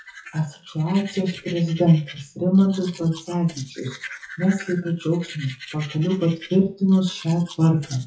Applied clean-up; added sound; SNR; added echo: classical method WPE with log-MMSE.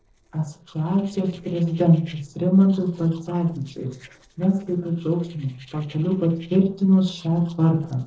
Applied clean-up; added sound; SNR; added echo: neural separator model SepFormer DNS4.